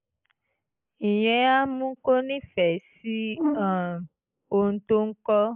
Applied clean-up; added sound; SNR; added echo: neural mask model Resemble Enhance denoiser.